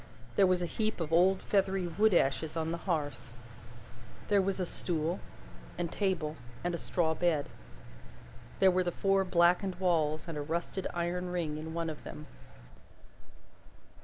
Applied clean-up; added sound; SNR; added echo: none; Engine; 17 dB; none.